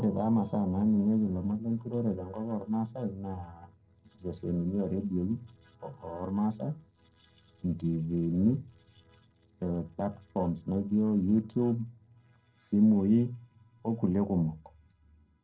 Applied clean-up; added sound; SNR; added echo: neural separator model SepFormer DNS4.